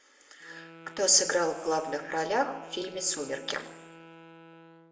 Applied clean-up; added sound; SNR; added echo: none; Wind instrument, woodwind instrument; 19 dB; reverberation time 0.7 s.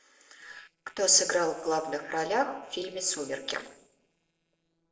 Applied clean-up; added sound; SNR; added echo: neural separator model SepFormer DNS4.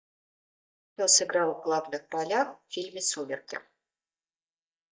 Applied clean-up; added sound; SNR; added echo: neural mask model DeepFilterNet 3.